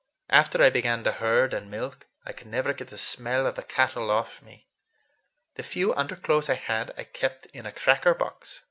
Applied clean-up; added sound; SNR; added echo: none; none; none; none.